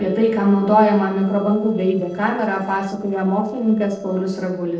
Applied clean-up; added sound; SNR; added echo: neural separator model SepFormer DNS4.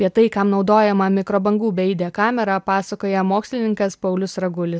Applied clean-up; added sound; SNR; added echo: none; none; none; none.